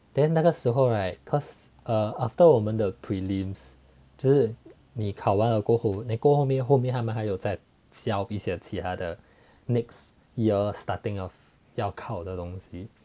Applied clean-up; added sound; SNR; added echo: none; none; none; none.